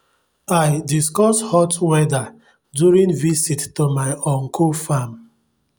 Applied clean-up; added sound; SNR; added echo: none; none; none; none.